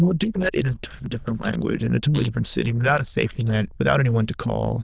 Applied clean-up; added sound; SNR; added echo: neural diffusion model UNIVERSE++.